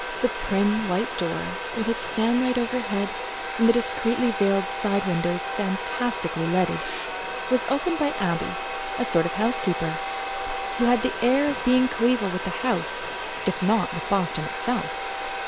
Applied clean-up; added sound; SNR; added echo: none; Domestic sounds, home sounds; 5 dB; none.